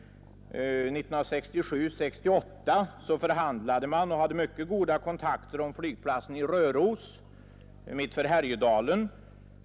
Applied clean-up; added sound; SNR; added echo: none; none; none; none.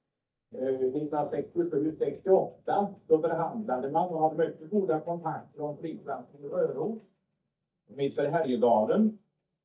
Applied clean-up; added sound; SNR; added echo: neural mask model DeepFilterNet 3.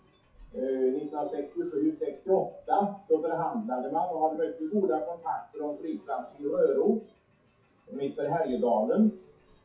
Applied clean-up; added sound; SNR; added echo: classical method WPE with log-MMSE.